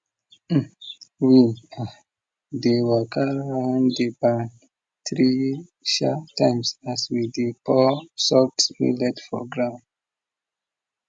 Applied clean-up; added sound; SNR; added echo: none; none; none; none.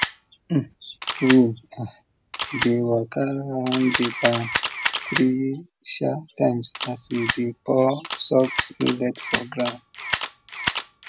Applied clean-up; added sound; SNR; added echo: none; Camera; 3 dB; none.